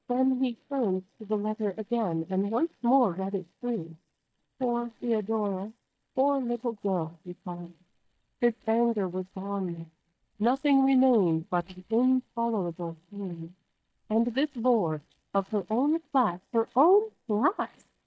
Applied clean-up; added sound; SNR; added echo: neural mask model DeepFilterNet 3.